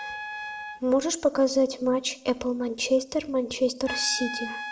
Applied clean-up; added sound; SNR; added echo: none; Trumpet; 12 dB; reverberation time 0.8 s.